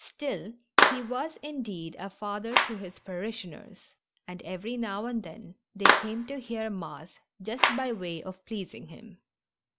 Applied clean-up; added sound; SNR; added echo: none; Clapping; -3 dB; none.